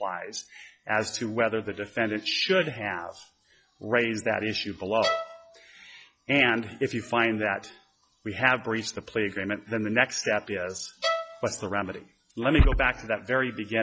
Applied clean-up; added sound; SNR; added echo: classical method log-MMSE.